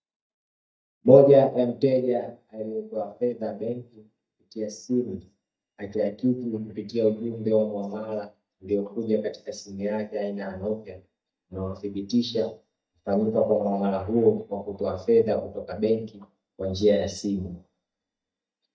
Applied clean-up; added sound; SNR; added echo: neural mask model DeepFilterNet 3.